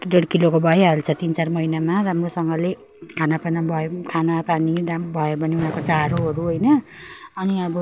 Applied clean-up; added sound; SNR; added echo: none; Fireworks; 8 dB; none.